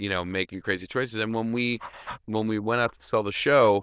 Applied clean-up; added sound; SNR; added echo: neural diffusion model UNIVERSE++.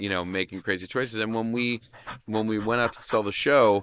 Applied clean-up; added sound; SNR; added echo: neural mask model Resemble Enhance denoiser.